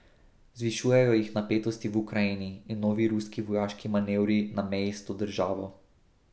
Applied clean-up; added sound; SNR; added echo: none; none; none; none.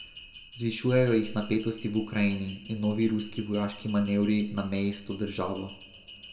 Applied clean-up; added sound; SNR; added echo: none; Bell; 16 dB; reverberation time 1.2 s.